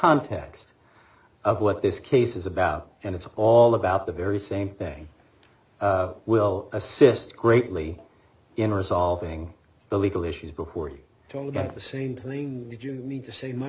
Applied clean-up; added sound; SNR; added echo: none; none; none; none.